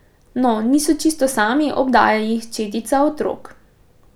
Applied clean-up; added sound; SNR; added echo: none; none; none; none.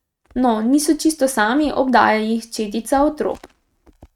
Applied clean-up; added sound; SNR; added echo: neural mask model RNNoise.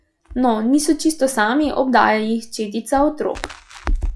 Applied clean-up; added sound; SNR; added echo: classical method log-MMSE.